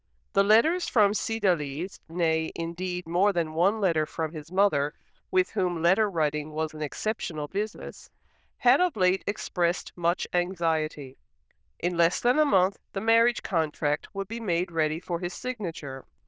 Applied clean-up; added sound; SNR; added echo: neural diffusion model UNIVERSE++.